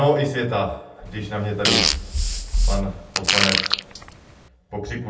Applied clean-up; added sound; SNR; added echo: none; Fart; 1 dB; reverberation time 0.4 s.